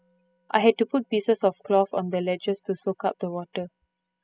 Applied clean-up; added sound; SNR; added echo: classical method spectral subtraction.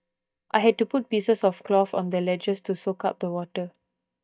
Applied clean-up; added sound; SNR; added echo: neural mask model DeepFilterNet 3.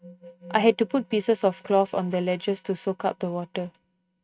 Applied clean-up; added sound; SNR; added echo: neural mask model RNNoise.